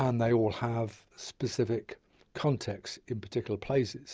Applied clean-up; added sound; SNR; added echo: none; none; none; none.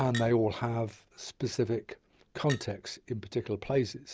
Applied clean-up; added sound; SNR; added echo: none; Chink, clink; 18 dB; none.